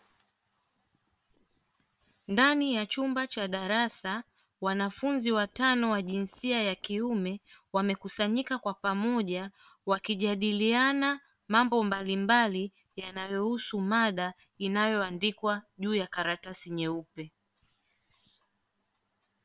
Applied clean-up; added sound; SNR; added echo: neural separator model SepFormer WHAM!.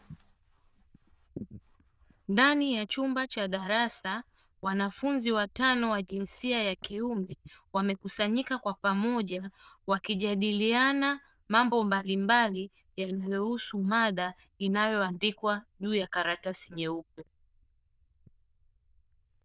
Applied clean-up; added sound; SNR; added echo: neural diffusion model UNIVERSE++.